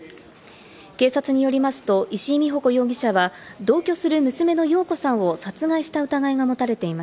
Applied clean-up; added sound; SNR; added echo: none; none; none; none.